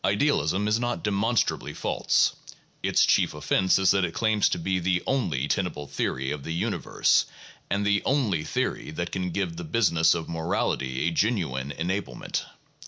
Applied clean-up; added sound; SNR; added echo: none; none; none; none.